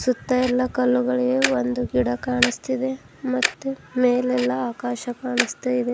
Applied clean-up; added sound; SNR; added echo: none; Tick-tock; 9 dB; none.